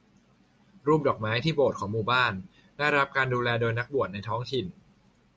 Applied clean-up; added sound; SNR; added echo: none; none; none; none.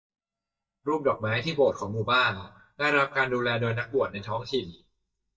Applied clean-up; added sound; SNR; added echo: neural mask model DeepFilterNet 3.